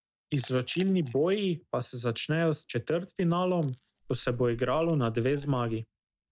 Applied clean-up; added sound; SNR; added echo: neural mask model DeepFilterNet 3.